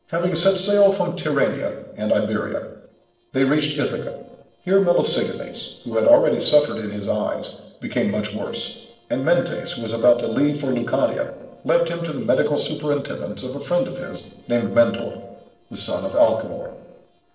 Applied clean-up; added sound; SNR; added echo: neural separator model SepFormer DNS4.